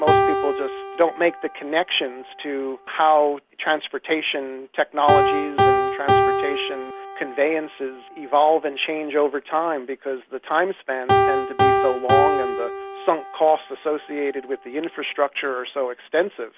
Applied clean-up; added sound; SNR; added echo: none; Piano; 1 dB; none.